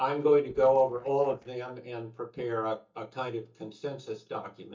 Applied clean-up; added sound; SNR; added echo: neural mask model DeepFilterNet 3.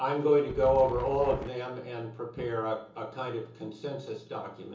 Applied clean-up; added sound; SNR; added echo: none; Wind; 9 dB; reverberation time 0.7 s.